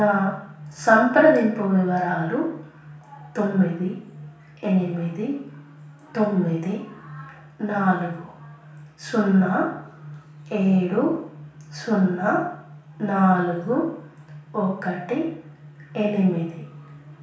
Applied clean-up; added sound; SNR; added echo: none; none; none; reverberation time 0.6 s.